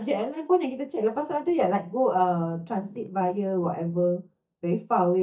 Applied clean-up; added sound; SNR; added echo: neural mask model DeepFilterNet 3.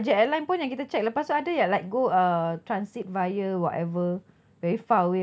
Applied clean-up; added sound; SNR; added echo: none; none; none; none.